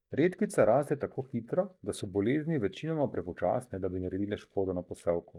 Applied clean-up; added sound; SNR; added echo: neural mask model DeepFilterNet 3.